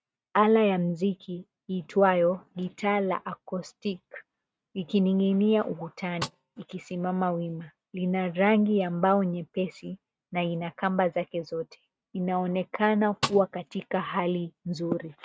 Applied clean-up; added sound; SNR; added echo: neural mask model RNNoise.